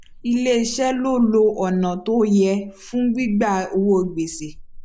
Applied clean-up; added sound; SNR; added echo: neural mask model Resemble Enhance denoiser.